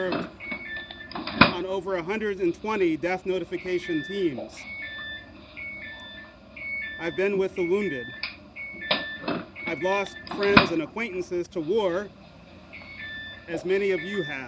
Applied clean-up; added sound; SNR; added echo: none; Doorbell; 2 dB; none.